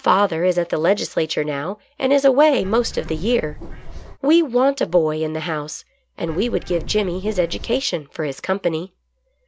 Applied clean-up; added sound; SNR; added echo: none; Bird; 11 dB; none.